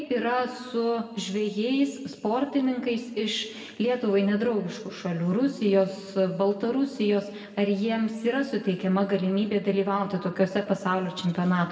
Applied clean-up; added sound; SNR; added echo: none; none; none; reverberation time 1.6 s.